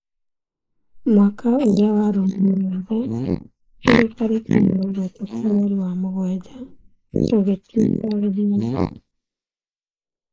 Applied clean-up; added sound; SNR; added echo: neural mask model Resemble Enhance denoiser.